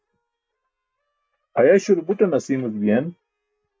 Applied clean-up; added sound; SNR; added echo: neural mask model DeepFilterNet 3.